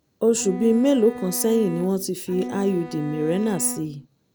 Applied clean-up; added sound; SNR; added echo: none; Bowed string instrument; 12 dB; none.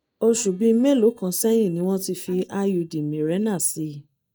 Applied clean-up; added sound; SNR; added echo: neural mask model DeepFilterNet 3.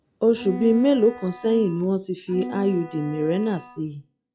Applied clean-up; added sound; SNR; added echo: classical method log-MMSE.